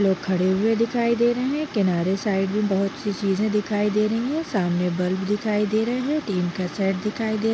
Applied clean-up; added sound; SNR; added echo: none; none; none; none.